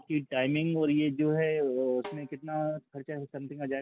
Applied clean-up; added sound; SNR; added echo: none; Snare drum; 19 dB; none.